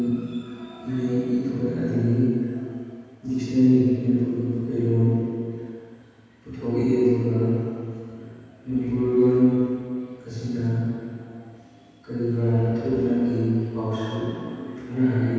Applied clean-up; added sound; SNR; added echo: none; none; none; reverberation time 2.1 s.